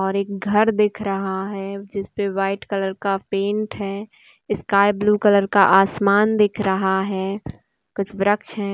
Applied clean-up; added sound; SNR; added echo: none; none; none; none.